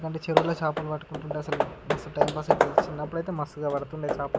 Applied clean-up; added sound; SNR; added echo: none; Hammer / Wood; -3 dB; none.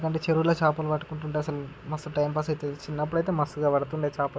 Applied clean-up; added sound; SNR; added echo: none; none; none; none.